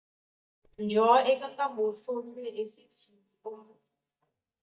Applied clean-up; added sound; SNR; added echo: neural mask model DeepFilterNet 3.